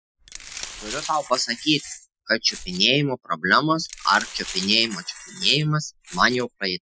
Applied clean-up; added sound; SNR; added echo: classical method Wiener filter.